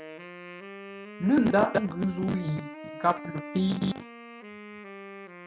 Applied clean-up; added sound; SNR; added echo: none; Wind instrument, woodwind instrument; 13 dB; none.